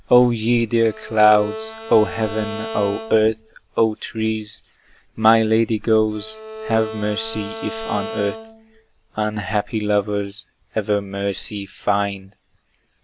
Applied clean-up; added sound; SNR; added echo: none; Bowed string instrument; 12 dB; none.